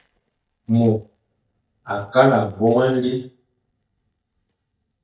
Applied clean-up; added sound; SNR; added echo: neural mask model DeepFilterNet 3.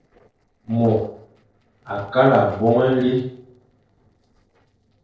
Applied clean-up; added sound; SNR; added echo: neural separator model SepFormer DNS4.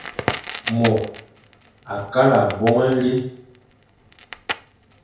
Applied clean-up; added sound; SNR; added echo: none; Crackle; 10 dB; reverberation time 0.5 s.